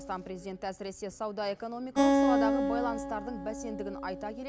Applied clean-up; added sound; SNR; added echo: none; Acoustic guitar; -5 dB; none.